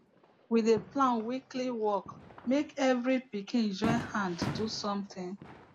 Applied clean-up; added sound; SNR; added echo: none; Fireworks; 11 dB; none.